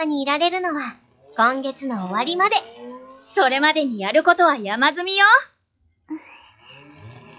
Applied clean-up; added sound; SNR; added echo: classical method log-MMSE.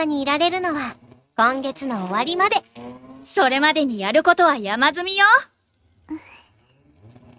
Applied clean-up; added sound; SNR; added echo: neural mask model RNNoise.